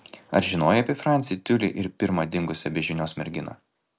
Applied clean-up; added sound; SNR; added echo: none; none; none; none.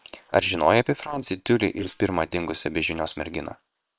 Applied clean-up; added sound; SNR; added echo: neural separator model SepFormer WHAM!.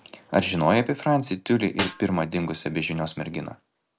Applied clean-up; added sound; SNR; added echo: none; Snare drum; 11 dB; none.